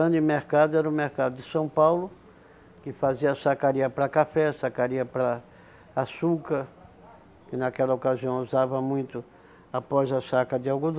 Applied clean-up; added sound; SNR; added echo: none; none; none; none.